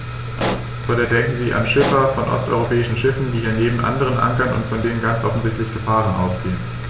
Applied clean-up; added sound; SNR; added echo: none; Explosion; 9 dB; none.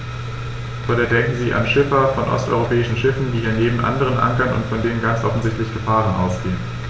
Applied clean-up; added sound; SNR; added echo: none; none; none; none.